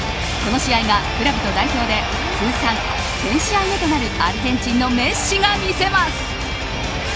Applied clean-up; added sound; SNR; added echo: none; none; none; none.